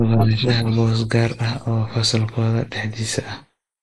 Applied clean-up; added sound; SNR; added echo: neural mask model Resemble Enhance denoiser.